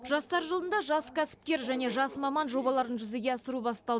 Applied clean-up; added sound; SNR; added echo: none; none; none; none.